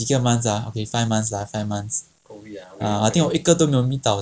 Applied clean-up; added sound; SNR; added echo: none; none; none; none.